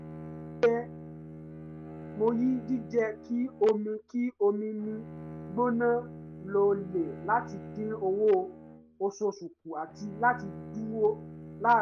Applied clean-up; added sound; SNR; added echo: none; Bowed string instrument; 14 dB; none.